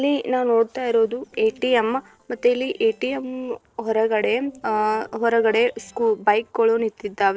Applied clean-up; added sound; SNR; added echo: neural separator model SepFormer DNS4.